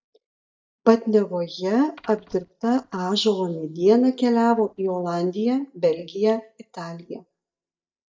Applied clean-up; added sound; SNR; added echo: neural mask model DeepFilterNet 3.